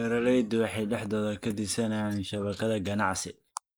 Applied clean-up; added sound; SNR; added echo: neural mask model Resemble Enhance denoiser.